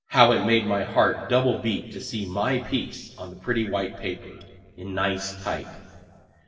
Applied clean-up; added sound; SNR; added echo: neural separator model SepFormer DNS4.